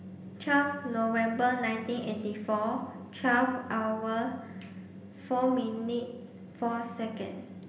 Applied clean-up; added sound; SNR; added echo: none; none; none; reverberation time 1.1 s.